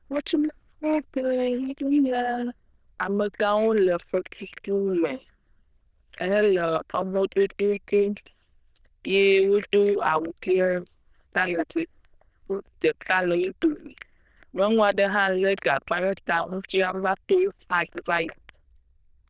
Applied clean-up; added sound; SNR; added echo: neural diffusion model UNIVERSE++.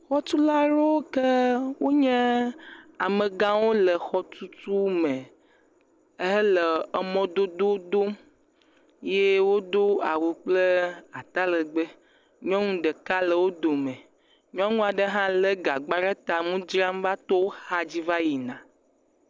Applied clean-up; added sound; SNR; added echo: none; none; none; none.